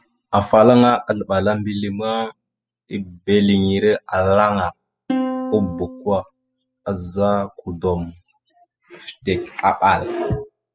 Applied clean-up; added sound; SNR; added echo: classical method spectral subtraction.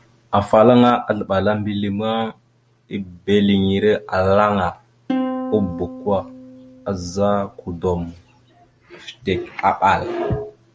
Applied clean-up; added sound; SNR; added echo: none; Plucked string instrument; 10 dB; none.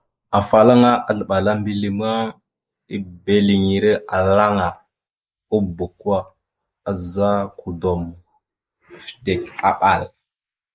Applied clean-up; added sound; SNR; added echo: neural mask model Resemble Enhance denoiser.